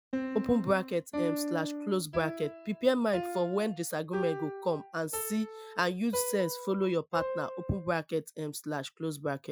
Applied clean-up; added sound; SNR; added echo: classical method Wiener filter.